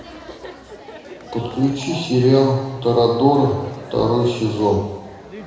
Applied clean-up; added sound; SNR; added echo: none; Chatter; 16 dB; reverberation time 1.0 s.